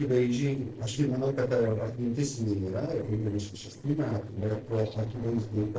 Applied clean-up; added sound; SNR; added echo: neural separator model SepFormer DNS4.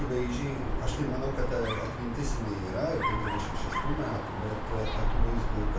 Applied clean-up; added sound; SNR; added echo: none; Dog; -3 dB; reverberation time 0.3 s.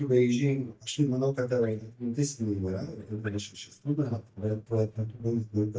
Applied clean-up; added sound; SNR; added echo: neural mask model DeepFilterNet 3.